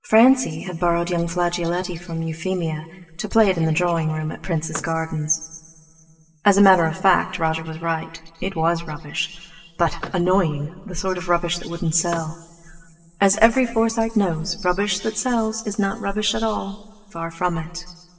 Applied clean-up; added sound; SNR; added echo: neural separator model SepFormer DNS4.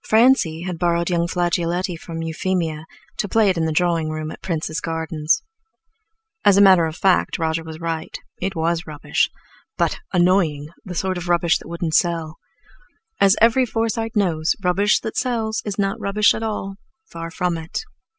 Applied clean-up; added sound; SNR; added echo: none; none; none; none.